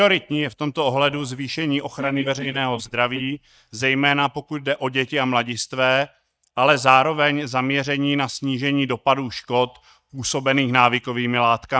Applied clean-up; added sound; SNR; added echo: neural mask model DeepFilterNet 3.